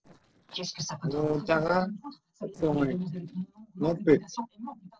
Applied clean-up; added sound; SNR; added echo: neural separator model SepFormer DNS4.